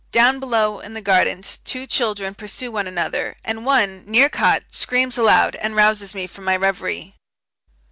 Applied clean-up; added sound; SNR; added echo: none; none; none; none.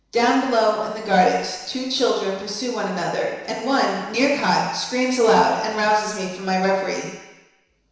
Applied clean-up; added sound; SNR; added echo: none; none; none; reverberation time 1.0 s.